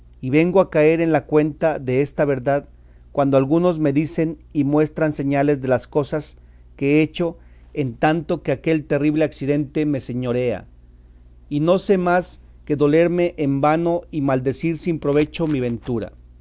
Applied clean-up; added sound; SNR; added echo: none; none; none; none.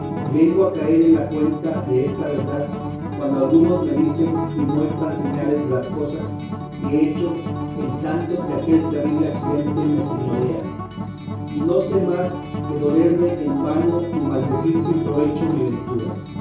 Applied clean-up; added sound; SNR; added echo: none; Acoustic guitar; 5 dB; reverberation time 0.6 s.